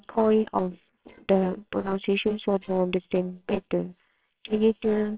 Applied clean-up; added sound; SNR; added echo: neural separator model SepFormer WHAMR!.